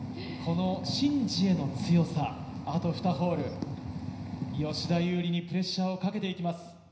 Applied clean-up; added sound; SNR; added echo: none; none; none; reverberation time 0.9 s.